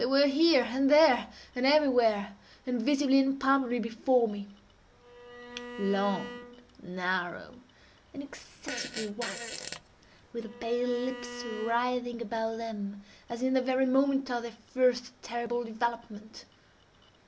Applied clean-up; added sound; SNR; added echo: none; Bowed string instrument + Fart; 13 dB; none.